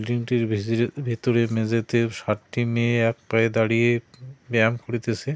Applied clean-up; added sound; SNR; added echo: none; none; none; none.